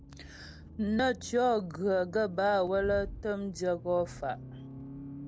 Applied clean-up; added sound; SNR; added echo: none; Accelerating, revving, vroom; 14 dB; none.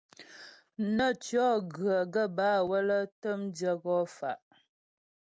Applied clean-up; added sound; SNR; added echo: none; none; none; none.